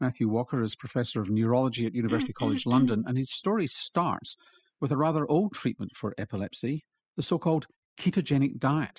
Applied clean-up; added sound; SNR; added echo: classical method spectral subtraction.